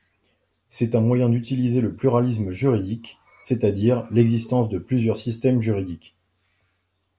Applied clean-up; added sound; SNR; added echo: none; none; none; none.